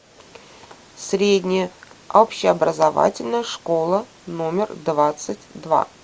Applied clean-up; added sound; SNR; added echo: none; none; none; none.